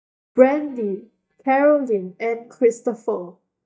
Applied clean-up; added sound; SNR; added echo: neural mask model DeepFilterNet 3.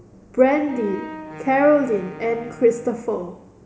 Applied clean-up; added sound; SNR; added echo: none; Wind instrument, woodwind instrument; 16 dB; reverberation time 1.3 s.